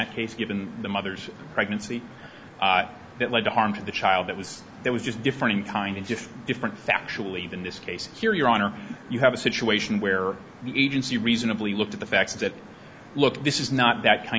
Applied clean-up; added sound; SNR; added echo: none; none; none; none.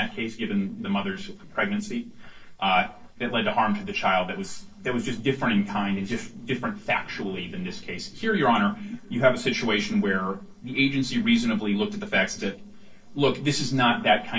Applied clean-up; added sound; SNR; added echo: neural separator model SepFormer DNS4.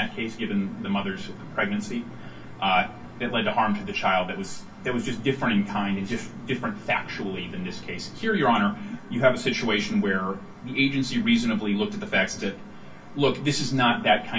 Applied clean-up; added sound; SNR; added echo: none; Engine; 19 dB; reverberation time 0.1 s.